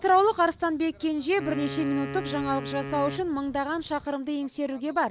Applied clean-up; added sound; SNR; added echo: none; Wind instrument, woodwind instrument; 10 dB; none.